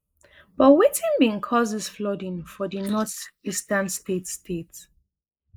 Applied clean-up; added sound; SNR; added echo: neural mask model Resemble Enhance denoiser.